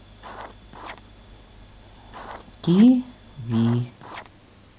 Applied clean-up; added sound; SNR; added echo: none; Writing; 17 dB; none.